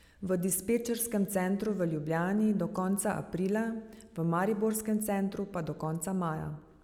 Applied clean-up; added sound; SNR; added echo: none; none; none; none.